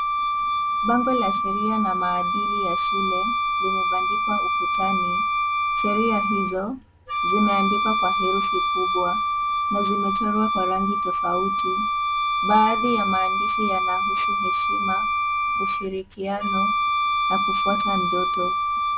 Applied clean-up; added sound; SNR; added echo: none; Wind instrument, woodwind instrument; -5 dB; none.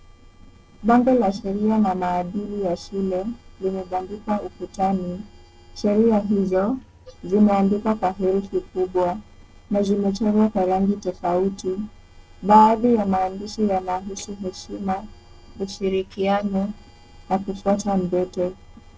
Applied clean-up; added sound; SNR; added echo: neural separator model SepFormer DNS4.